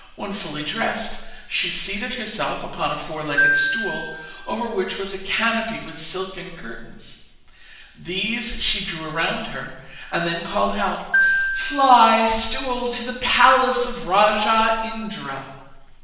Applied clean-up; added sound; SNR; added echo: none; Glockenspiel; 4 dB; reverberation time 0.9 s.